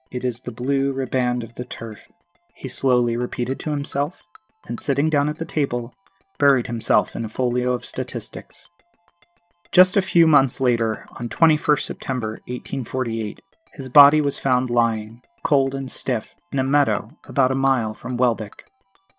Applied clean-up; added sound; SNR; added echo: neural separator model SepFormer DNS4.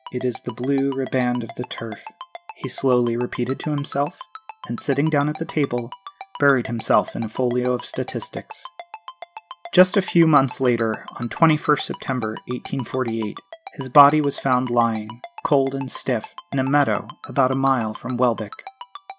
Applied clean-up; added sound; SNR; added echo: none; Ringtone; 17 dB; none.